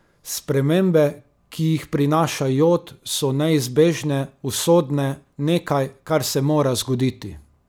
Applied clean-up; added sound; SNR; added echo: none; none; none; none.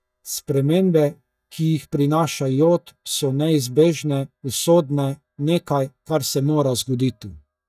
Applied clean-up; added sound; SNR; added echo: neural mask model DeepFilterNet 3.